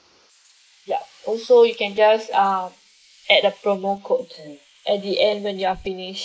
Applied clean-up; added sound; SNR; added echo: neural mask model Resemble Enhance denoiser.